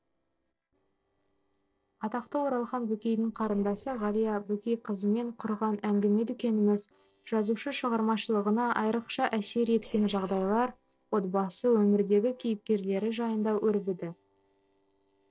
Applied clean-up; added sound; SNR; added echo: neural separator model SepFormer DNS4.